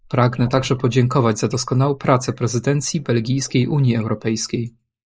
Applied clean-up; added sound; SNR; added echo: neural mask model Resemble Enhance denoiser.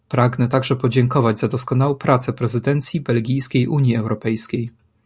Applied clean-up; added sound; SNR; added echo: none; none; none; none.